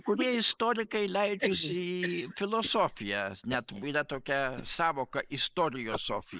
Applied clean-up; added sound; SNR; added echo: neural mask model Resemble Enhance denoiser.